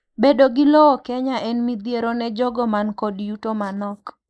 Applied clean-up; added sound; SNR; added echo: neural mask model Resemble Enhance denoiser.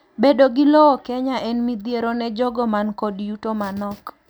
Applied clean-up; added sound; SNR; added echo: none; none; none; none.